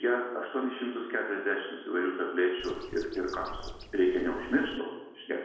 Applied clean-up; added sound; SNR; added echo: none; Bird; 14 dB; reverberation time 1.0 s.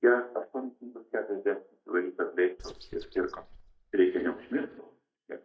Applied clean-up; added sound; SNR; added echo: neural mask model DeepFilterNet 3.